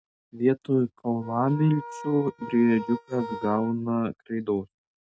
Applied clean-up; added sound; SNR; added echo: neural mask model RNNoise.